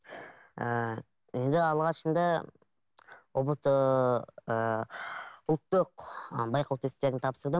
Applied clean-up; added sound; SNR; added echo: none; none; none; none.